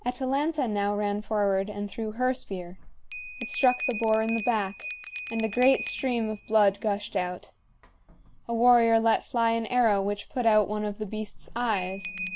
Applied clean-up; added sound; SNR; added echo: none; Bell; 13 dB; none.